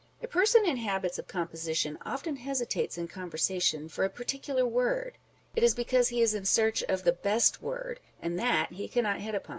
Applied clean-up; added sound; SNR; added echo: none; none; none; none.